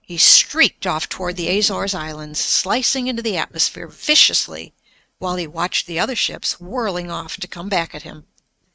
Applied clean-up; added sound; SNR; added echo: neural mask model RNNoise.